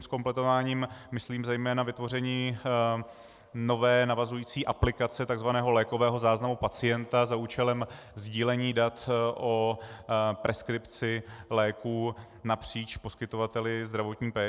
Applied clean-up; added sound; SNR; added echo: none; none; none; none.